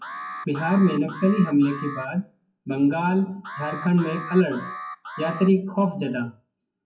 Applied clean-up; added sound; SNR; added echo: classical method WPE with log-MMSE.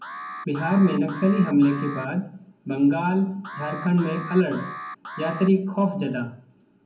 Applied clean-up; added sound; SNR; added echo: none; Alarm; 15 dB; reverberation time 0.4 s.